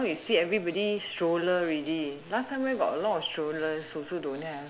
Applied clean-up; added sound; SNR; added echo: none; none; none; none.